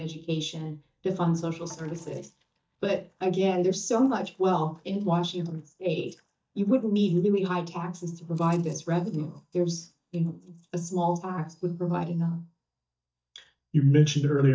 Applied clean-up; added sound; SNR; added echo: neural mask model DeepFilterNet 3.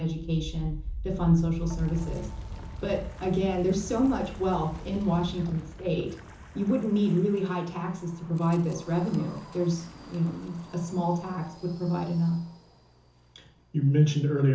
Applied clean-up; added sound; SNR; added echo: none; Wind; 13 dB; reverberation time 0.7 s.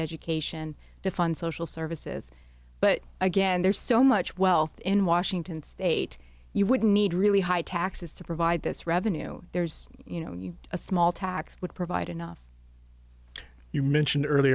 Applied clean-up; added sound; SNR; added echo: none; none; none; none.